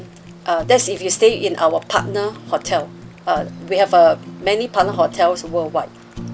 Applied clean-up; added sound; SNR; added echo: none; Fire; 16 dB; none.